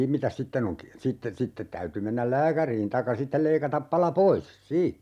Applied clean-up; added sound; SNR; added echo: none; none; none; none.